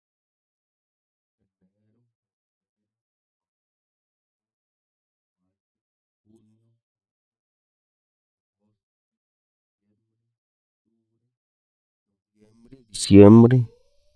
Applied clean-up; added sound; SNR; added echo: neural mask model DeepFilterNet 3.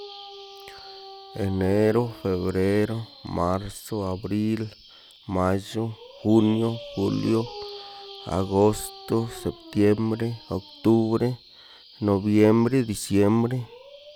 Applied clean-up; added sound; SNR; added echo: none; Dog + Bird vocalization, bird call, bird song; 20 dB; none.